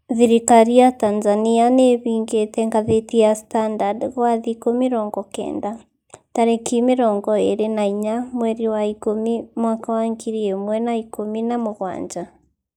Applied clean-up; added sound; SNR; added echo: neural mask model Resemble Enhance denoiser.